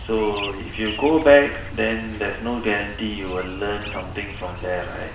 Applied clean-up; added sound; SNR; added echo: none; Chirp, tweet; 12 dB; reverberation time 0.7 s.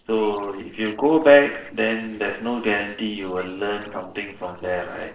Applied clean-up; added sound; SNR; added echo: neural separator model SepFormer DNS4.